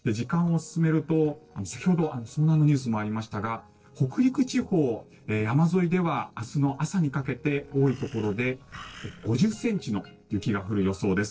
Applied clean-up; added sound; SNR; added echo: neural separator model SepFormer DNS4.